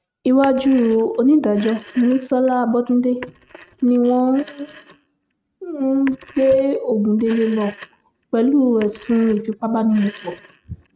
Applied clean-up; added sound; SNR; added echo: neural mask model RNNoise.